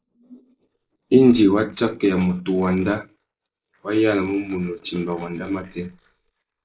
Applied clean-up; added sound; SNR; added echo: neural mask model Resemble Enhance denoiser.